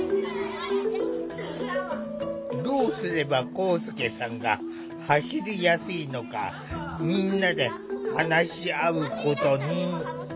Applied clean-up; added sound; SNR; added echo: none; none; none; none.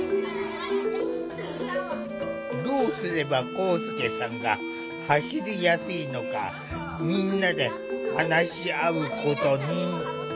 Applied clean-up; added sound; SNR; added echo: none; Bowed string instrument; 10 dB; none.